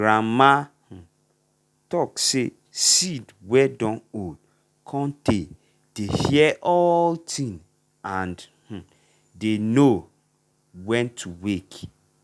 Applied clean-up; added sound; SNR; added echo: none; none; none; none.